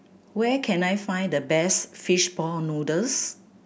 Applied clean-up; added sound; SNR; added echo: none; none; none; none.